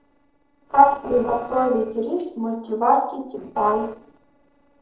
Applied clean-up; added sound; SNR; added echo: neural separator model SepFormer DNS4.